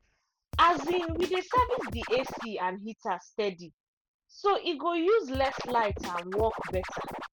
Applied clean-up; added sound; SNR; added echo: none; Scratching (performance technique); 7 dB; none.